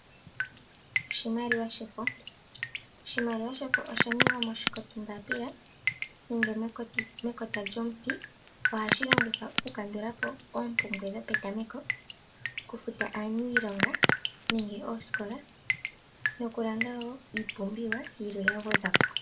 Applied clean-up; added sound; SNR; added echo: none; Drip; -3 dB; reverberation time 0.2 s.